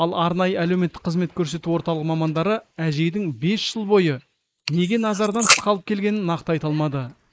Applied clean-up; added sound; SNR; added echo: neural mask model Resemble Enhance denoiser.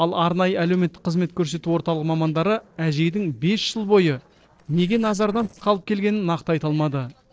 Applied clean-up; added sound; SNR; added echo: neural separator model SepFormer DNS4.